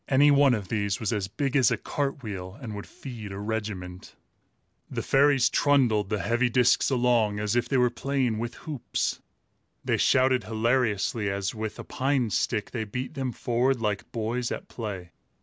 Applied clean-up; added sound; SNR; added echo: none; none; none; none.